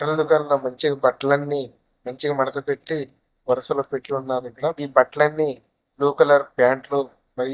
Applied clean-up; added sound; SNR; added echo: neural mask model DeepFilterNet 3.